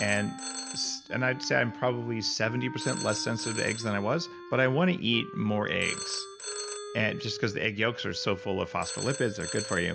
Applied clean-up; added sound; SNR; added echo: none; Wind instrument, woodwind instrument + Telephone; 9 dB; none.